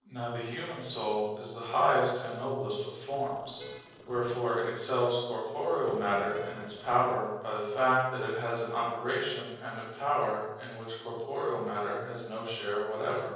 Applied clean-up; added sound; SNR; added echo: neural separator model SepFormer DNS4.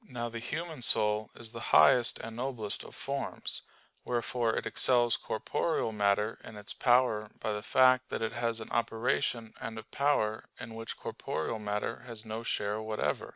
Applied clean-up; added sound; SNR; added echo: none; none; none; none.